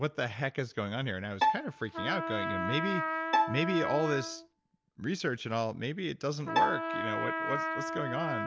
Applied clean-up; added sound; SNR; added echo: none; Bowed string instrument + Trumpet; 0 dB; none.